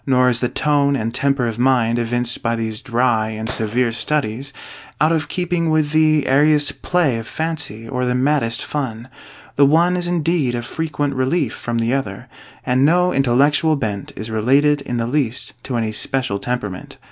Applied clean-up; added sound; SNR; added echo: none; Gunshot, gunfire; 17 dB; none.